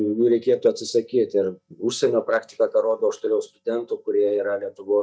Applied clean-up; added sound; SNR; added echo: neural mask model DeepFilterNet 3.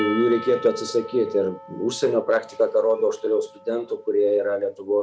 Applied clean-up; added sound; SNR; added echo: none; Percussion; 16 dB; none.